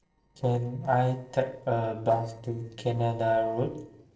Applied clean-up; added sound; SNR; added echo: neural separator model SepFormer DNS4.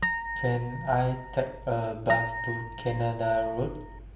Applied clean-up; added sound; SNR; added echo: none; Harp; 6 dB; reverberation time 0.8 s.